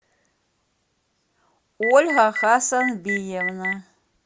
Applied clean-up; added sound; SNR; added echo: none; Telephone; 6 dB; none.